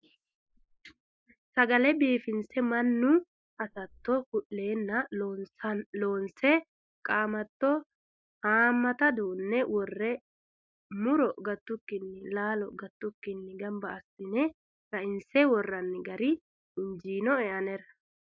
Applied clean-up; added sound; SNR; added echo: neural mask model Resemble Enhance denoiser.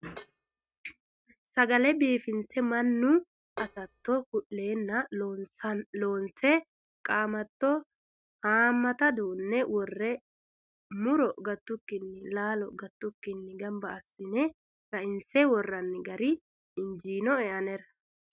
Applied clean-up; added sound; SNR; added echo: neural mask model RNNoise.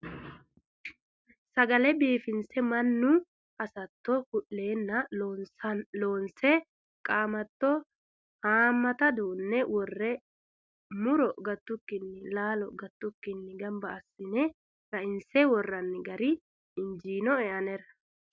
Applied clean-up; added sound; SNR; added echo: none; none; none; none.